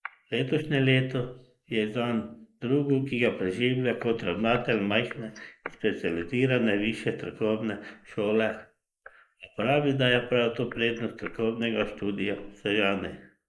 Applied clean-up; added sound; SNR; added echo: neural mask model Resemble Enhance denoiser.